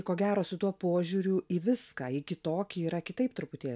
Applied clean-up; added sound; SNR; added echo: none; none; none; none.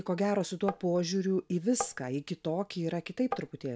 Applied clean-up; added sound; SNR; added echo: none; Tap; 7 dB; none.